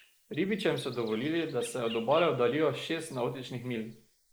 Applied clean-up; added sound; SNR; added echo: neural mask model Resemble Enhance denoiser.